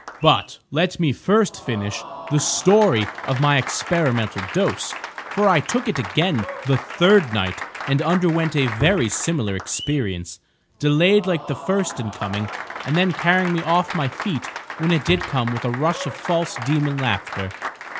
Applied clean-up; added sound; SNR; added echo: none; Applause + Bowed string instrument; 11 dB; none.